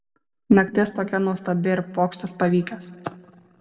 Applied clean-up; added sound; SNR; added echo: none; none; none; reverberation time 1.2 s.